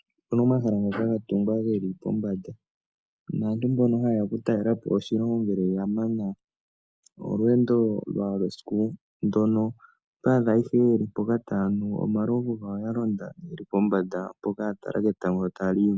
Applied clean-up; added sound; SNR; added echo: none; none; none; none.